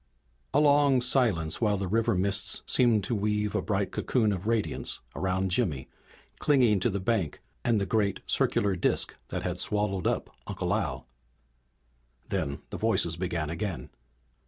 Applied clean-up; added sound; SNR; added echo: none; none; none; none.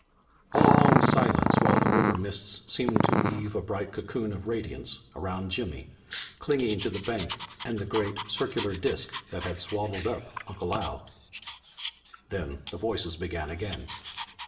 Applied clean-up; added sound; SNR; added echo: none; Growling; -2 dB; reverberation time 0.8 s.